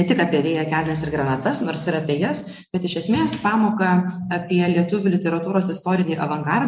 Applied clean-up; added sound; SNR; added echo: none; none; none; none.